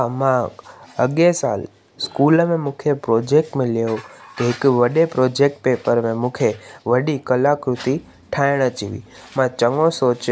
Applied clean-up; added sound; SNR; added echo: none; none; none; none.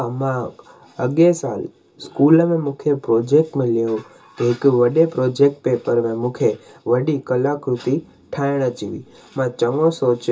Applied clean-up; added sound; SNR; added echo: none; none; none; reverberation time 0.2 s.